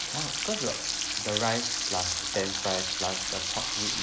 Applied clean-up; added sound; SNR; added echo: none; Frying (food); -3 dB; none.